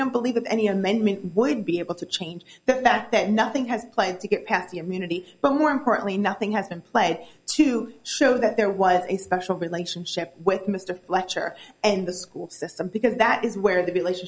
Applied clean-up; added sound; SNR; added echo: none; none; none; none.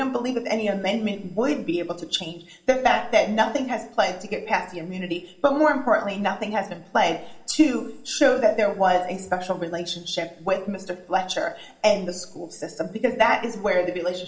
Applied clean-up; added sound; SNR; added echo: none; none; none; reverberation time 0.6 s.